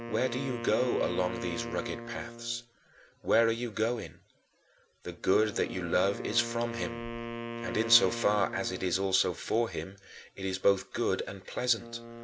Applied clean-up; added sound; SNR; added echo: none; Wind instrument, woodwind instrument; 10 dB; none.